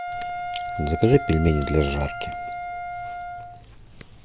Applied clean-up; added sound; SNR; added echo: none; Wind instrument, woodwind instrument; 7 dB; none.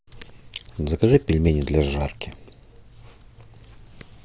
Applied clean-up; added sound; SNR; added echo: none; none; none; none.